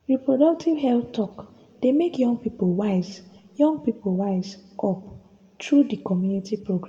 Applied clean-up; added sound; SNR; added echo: none; none; none; reverberation time 0.9 s.